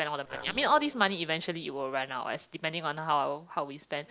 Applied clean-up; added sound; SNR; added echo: neural separator model SepFormer DNS4.